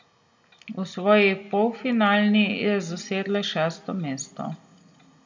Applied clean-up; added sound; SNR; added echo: none; none; none; reverberation time 1.5 s.